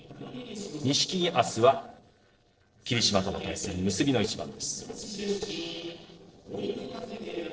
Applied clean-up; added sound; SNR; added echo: neural separator model SepFormer DNS4.